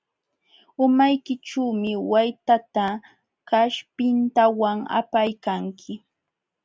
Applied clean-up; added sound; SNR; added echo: none; none; none; none.